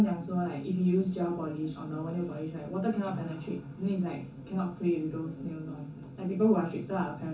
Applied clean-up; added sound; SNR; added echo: none; none; none; reverberation time 0.3 s.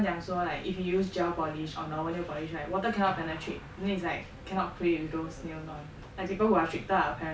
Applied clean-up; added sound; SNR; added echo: none; none; none; none.